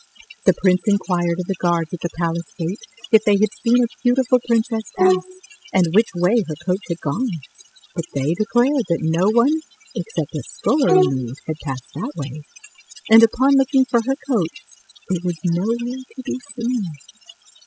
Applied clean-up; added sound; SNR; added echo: classical method spectral subtraction.